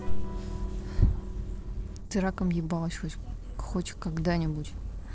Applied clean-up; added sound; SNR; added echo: neural separator model SepFormer DNS4.